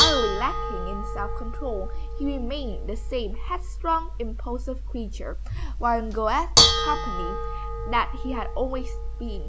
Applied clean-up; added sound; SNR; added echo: none; Dishes, pots, and pans / Bell; -4 dB; none.